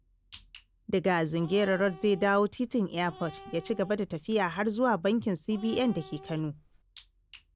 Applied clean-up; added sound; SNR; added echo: none; Cat; 19 dB; none.